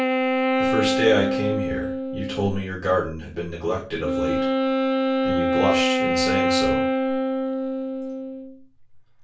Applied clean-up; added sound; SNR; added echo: none; Wind instrument, woodwind instrument; -4 dB; reverberation time 0.3 s.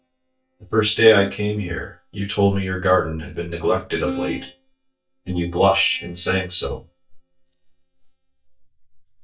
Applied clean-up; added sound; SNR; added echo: neural mask model DeepFilterNet 3.